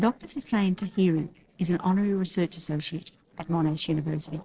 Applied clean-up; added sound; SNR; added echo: neural separator model SepFormer DNS4.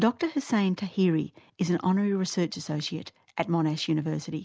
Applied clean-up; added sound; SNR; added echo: none; none; none; none.